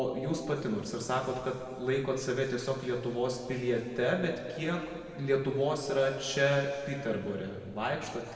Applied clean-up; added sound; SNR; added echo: none; none; none; reverberation time 2.2 s.